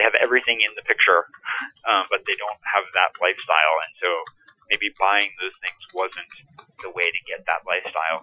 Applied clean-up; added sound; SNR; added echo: classical method Wiener filter.